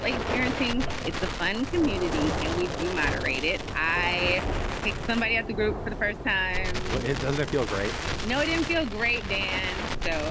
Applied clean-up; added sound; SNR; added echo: none; Crackle + Thunder / Rain; 2 dB; none.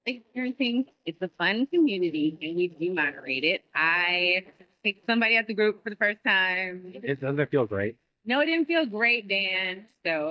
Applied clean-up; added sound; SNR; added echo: neural mask model DeepFilterNet 3.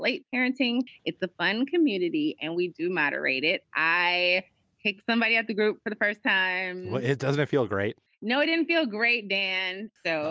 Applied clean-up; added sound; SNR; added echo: none; none; none; none.